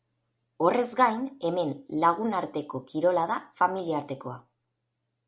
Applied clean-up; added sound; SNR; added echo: none; none; none; none.